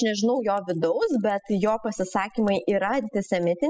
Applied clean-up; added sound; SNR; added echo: classical method spectral subtraction.